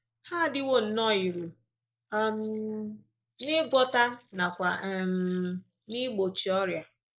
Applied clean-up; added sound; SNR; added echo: neural mask model Resemble Enhance denoiser.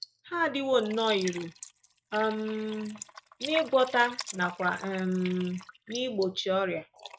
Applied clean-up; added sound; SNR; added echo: neural mask model RNNoise.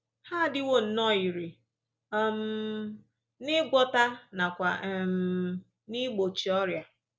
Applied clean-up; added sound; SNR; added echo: none; none; none; none.